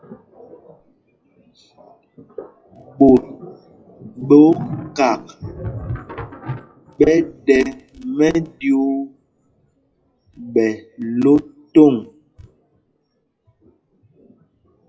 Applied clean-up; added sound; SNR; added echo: classical method WPE with log-MMSE.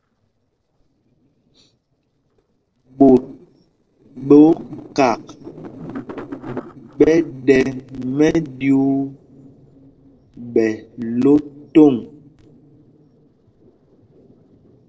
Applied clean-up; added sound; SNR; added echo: neural separator model SepFormer DNS4.